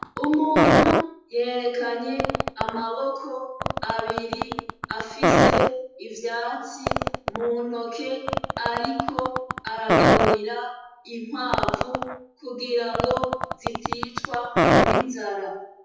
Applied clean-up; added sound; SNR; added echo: classical method WPE with log-MMSE.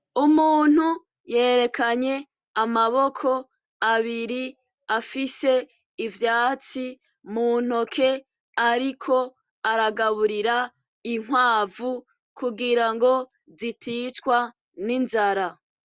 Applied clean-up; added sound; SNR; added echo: none; none; none; none.